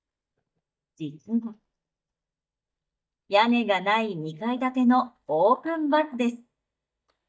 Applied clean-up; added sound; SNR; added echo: neural mask model DeepFilterNet 3.